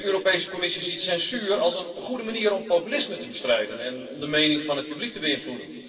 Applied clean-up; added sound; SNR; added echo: none; none; none; reverberation time 2.5 s.